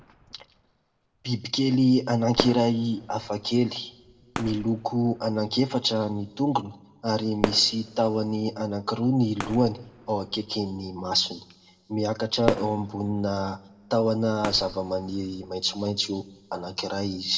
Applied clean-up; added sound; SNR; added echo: none; Fireworks; 12 dB; reverberation time 0.6 s.